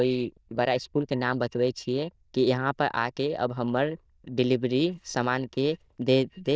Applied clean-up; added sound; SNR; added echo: neural diffusion model UNIVERSE++.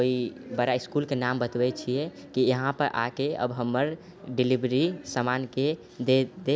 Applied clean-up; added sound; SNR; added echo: none; none; none; none.